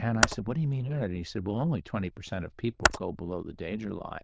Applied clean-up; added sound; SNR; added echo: neural diffusion model UNIVERSE++.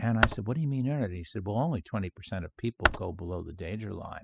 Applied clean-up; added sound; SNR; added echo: classical method spectral subtraction.